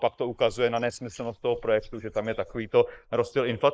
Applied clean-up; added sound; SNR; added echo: neural mask model Resemble Enhance denoiser.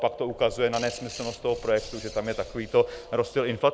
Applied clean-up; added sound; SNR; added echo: none; Bird; 17 dB; none.